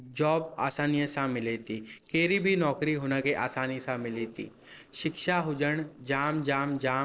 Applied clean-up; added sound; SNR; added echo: neural separator model SepFormer DNS4.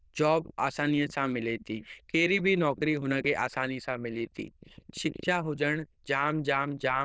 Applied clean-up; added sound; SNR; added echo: neural diffusion model UNIVERSE++.